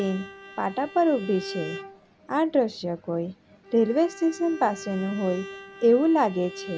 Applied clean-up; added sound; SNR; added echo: none; Bowed string instrument; 16 dB; none.